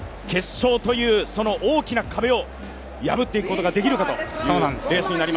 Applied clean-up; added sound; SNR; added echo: none; none; none; none.